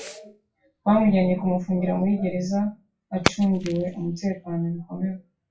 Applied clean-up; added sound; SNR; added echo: classical method WPE with log-MMSE.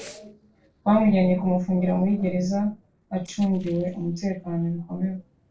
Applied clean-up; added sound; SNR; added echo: neural separator model SepFormer DNS4.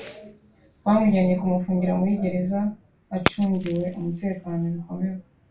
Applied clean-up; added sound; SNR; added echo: none; Fireworks; 12 dB; reverberation time 0.2 s.